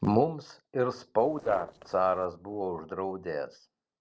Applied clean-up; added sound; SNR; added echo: neural separator model SepFormer DNS4.